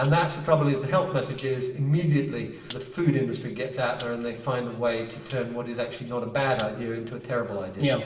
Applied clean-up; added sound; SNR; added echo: none; Rattle (instrument); 15 dB; reverberation time 1.0 s.